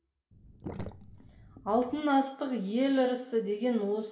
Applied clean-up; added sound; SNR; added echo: none; Sink (filling or washing); 14 dB; reverberation time 0.7 s.